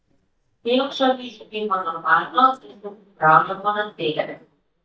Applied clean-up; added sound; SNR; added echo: neural mask model DeepFilterNet 3.